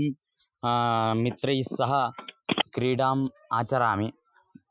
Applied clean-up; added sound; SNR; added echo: classical method Wiener filter.